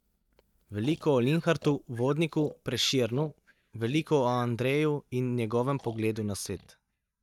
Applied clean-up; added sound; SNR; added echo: neural mask model DeepFilterNet 3.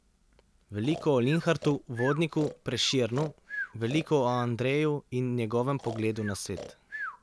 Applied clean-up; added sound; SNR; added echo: none; Breathing; 14 dB; none.